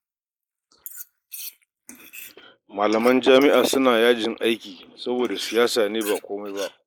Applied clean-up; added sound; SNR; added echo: neural mask model Resemble Enhance denoiser.